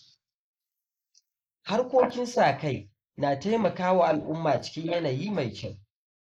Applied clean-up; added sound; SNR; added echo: neural mask model Resemble Enhance denoiser.